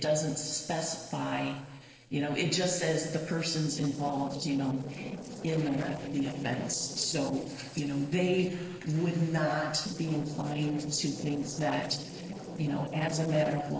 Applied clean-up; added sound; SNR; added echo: neural separator model SepFormer DNS4.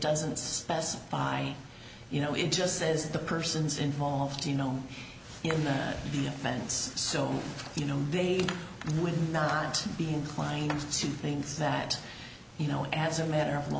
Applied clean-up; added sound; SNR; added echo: none; none; none; none.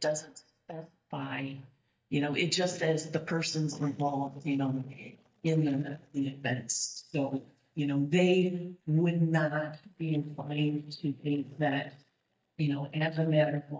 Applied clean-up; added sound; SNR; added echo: neural mask model DeepFilterNet 3.